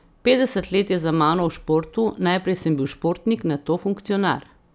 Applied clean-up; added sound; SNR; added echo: none; none; none; none.